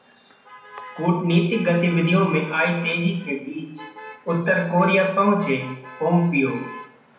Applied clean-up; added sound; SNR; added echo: none; Motor vehicle (road); 19 dB; reverberation time 0.7 s.